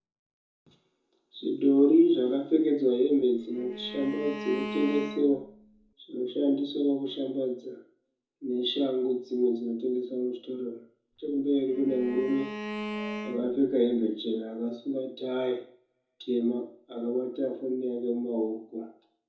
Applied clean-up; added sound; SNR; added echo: none; Bowed string instrument; 10 dB; reverberation time 0.6 s.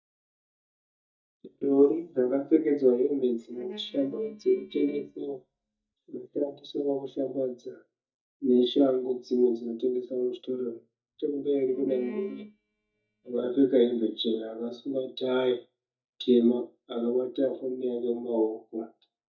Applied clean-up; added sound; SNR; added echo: neural mask model DeepFilterNet 3.